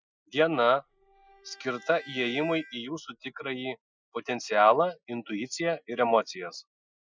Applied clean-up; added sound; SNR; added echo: classical method Wiener filter.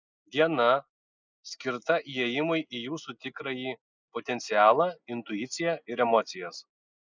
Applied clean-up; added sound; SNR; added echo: neural mask model Resemble Enhance denoiser.